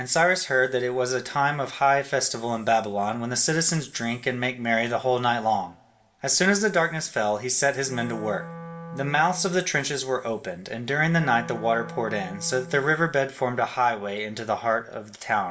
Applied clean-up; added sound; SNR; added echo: none; Wind instrument, woodwind instrument; 15 dB; reverberation time 0.5 s.